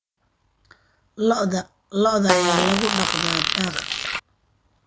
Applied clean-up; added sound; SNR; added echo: none; Fart; -2 dB; none.